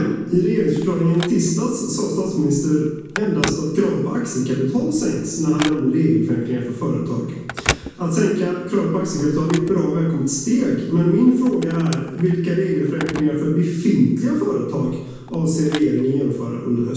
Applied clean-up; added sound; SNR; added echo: none; Telephone; 16 dB; reverberation time 1.2 s.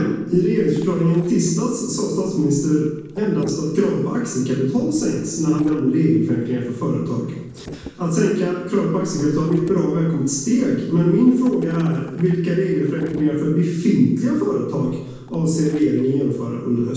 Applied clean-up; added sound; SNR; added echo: neural separator model SepFormer DNS4.